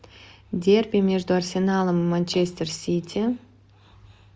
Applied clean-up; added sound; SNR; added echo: none; none; none; none.